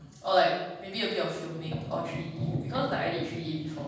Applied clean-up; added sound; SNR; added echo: none; none; none; reverberation time 1.2 s.